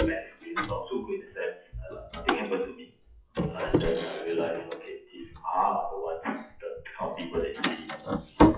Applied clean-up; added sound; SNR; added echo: classical method WPE with log-MMSE.